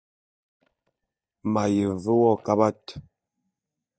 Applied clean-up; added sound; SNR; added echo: neural mask model DeepFilterNet 3.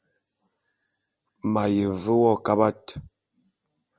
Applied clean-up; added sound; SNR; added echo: none; none; none; none.